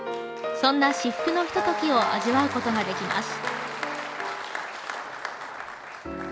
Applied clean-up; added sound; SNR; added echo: none; Applause; 7 dB; none.